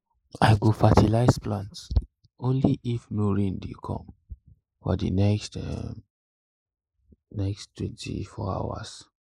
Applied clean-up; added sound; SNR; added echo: neural mask model Resemble Enhance denoiser.